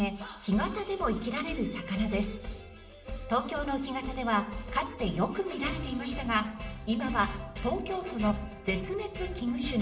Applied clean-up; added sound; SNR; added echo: none; none; none; reverberation time 0.9 s.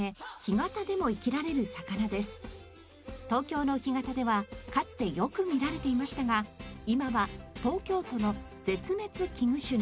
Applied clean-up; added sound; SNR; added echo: none; none; none; none.